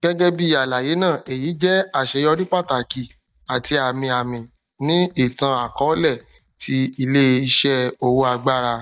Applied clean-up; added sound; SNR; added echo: neural mask model DeepFilterNet 3.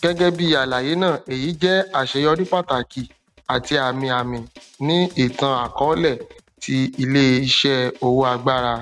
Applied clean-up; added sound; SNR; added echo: neural mask model RNNoise.